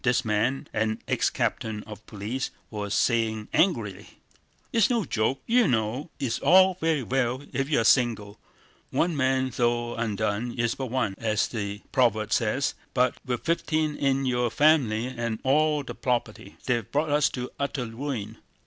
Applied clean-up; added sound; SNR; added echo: none; none; none; none.